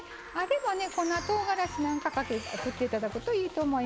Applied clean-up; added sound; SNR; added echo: none; Bird; 14 dB; none.